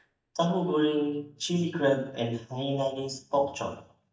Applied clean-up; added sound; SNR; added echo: neural mask model DeepFilterNet 3.